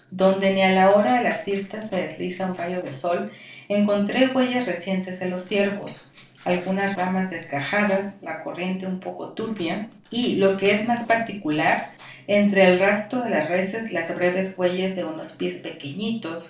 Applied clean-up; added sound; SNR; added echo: neural separator model SepFormer DNS4.